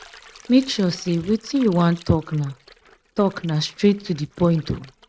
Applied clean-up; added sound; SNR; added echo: neural mask model RNNoise.